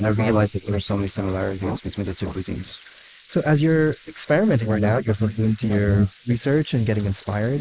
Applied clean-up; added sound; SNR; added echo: neural mask model Resemble Enhance denoiser.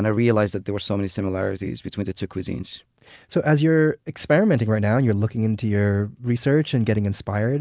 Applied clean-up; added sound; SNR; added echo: none; none; none; none.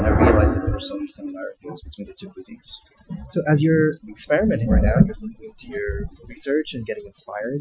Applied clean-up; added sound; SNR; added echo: classical method Wiener filter.